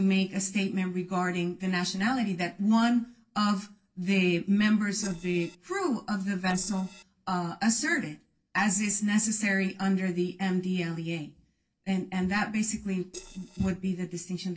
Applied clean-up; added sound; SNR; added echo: neural separator model SepFormer DNS4.